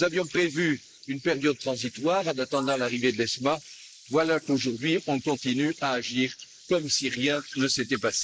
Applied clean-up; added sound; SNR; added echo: neural mask model Resemble Enhance denoiser.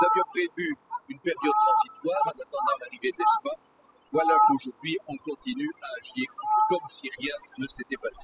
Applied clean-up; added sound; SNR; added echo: classical method spectral subtraction.